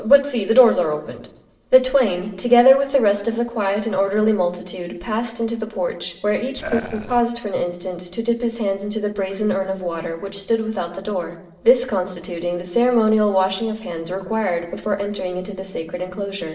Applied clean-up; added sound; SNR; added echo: neural separator model SepFormer DNS4.